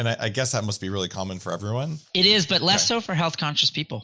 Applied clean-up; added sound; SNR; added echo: none; none; none; none.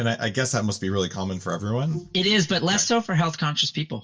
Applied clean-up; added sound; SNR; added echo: neural mask model DeepFilterNet 3.